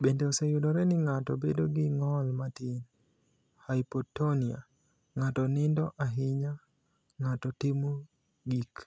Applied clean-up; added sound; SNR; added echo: none; none; none; none.